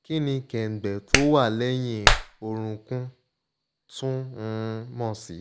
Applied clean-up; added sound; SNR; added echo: none; Clapping; -2 dB; none.